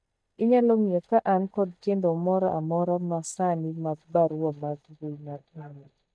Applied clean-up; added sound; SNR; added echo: neural mask model DeepFilterNet 3.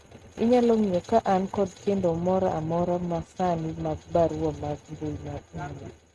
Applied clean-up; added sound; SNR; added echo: neural mask model RNNoise.